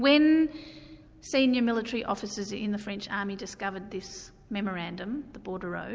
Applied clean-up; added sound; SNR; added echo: none; none; none; none.